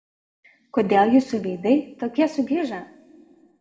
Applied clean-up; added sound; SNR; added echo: none; none; none; reverberation time 1.5 s.